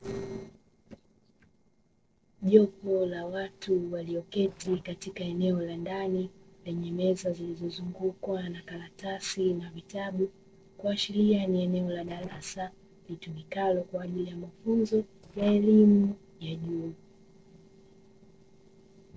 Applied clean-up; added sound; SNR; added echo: neural separator model SepFormer DNS4.